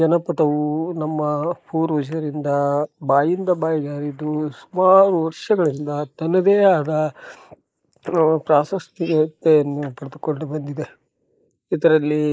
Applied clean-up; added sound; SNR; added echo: neural mask model Resemble Enhance denoiser.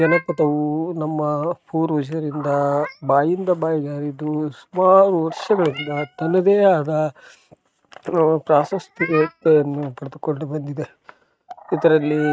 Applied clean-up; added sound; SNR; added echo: neural mask model RNNoise.